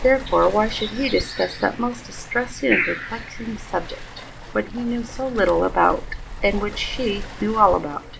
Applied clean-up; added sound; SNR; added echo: none; Waves, surf + Bird; 9 dB; none.